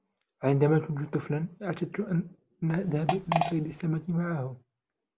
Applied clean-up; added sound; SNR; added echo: none; Fart; 2 dB; none.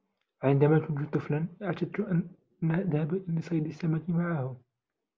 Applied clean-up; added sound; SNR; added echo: none; none; none; none.